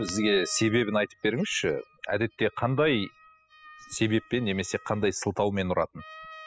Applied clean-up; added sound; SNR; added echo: classical method spectral subtraction.